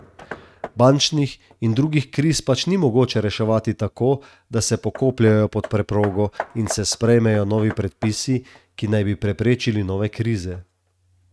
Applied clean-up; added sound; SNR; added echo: neural mask model RNNoise.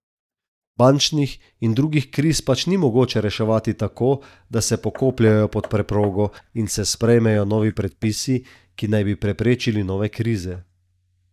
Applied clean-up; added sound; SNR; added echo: neural mask model DeepFilterNet 3.